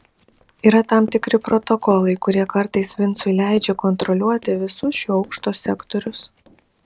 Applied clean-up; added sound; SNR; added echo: neural separator model SepFormer DNS4.